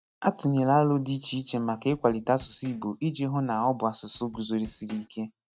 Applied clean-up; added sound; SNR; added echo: neural mask model RNNoise.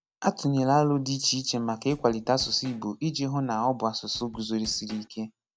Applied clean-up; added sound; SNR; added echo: none; Drum / Drum kit; 20 dB; none.